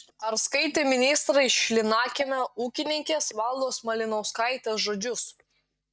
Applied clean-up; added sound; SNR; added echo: neural mask model DeepFilterNet 3.